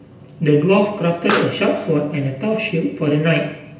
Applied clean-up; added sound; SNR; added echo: none; Explosion; 13 dB; reverberation time 0.8 s.